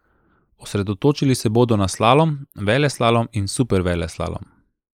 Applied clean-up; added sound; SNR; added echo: neural mask model Resemble Enhance denoiser.